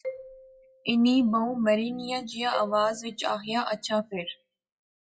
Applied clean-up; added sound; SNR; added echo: classical method WPE with log-MMSE.